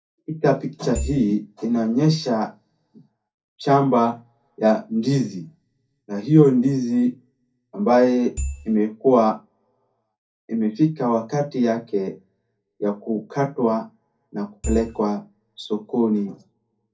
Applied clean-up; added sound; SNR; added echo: none; Marimba, xylophone / Wood; 6 dB; reverberation time 0.3 s.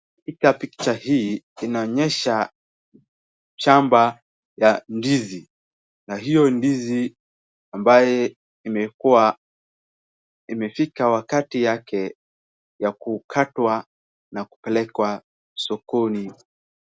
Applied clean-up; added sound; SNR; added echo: none; none; none; none.